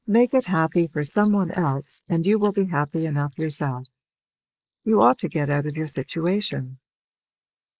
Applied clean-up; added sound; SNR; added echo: neural mask model Resemble Enhance denoiser.